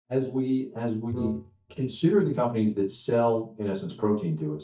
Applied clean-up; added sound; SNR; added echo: neural mask model DeepFilterNet 3.